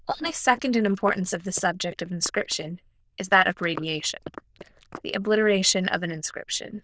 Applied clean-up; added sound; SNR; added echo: neural diffusion model UNIVERSE++.